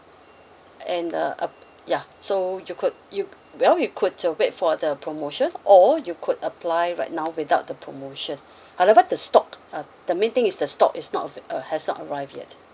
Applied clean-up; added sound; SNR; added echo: none; Chime; 7 dB; none.